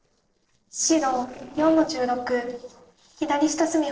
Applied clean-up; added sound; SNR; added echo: neural separator model SepFormer DNS4.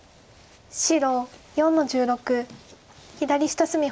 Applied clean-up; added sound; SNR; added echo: none; none; none; none.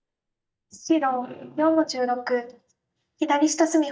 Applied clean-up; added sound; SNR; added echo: neural mask model DeepFilterNet 3.